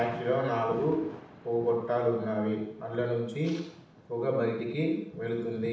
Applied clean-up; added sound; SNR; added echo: none; Thunder / Rain; 18 dB; reverberation time 0.7 s.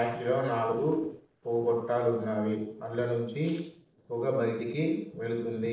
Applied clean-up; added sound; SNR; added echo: neural separator model SepFormer DNS4.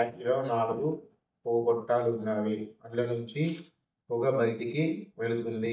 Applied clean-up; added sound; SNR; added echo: neural mask model DeepFilterNet 3.